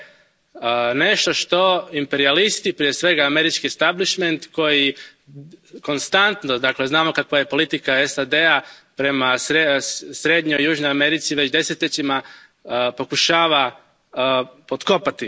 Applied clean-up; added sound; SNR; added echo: none; none; none; none.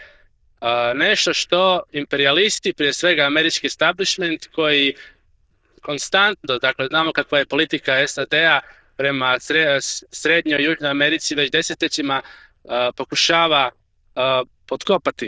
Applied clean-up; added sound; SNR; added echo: neural diffusion model UNIVERSE++.